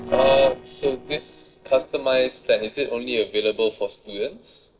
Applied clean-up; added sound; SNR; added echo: neural separator model SepFormer DNS4.